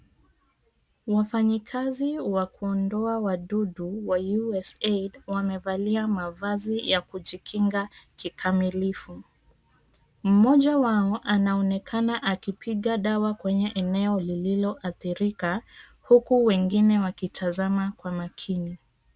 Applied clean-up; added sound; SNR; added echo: none; none; none; none.